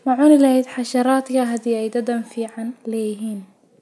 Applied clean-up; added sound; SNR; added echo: none; none; none; none.